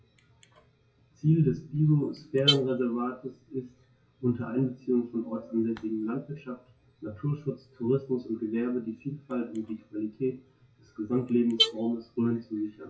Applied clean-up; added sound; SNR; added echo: classical method WPE with log-MMSE.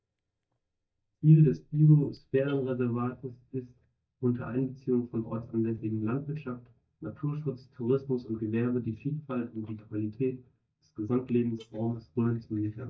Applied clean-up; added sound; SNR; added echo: neural mask model DeepFilterNet 3.